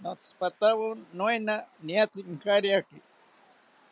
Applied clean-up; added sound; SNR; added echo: none; none; none; none.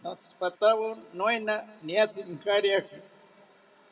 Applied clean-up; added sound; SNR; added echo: none; none; none; reverberation time 0.6 s.